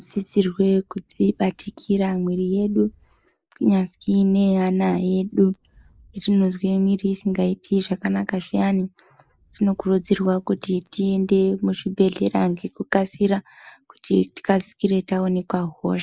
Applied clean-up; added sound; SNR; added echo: neural mask model Resemble Enhance denoiser.